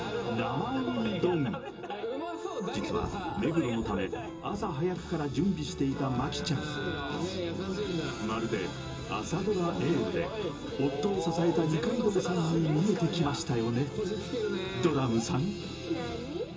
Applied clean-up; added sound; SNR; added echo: none; Thunder / Rain; 19 dB; reverberation time 0.2 s.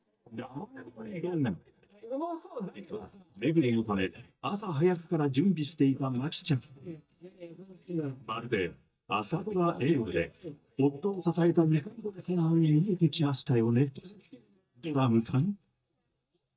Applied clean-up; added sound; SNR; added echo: neural mask model DeepFilterNet 3.